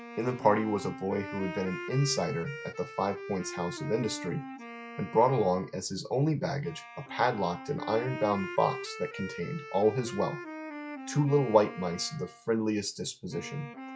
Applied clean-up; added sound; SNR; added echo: classical method log-MMSE.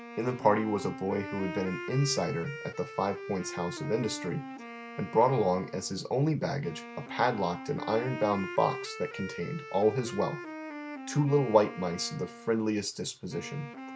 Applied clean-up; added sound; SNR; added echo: none; Wind instrument, woodwind instrument; 11 dB; none.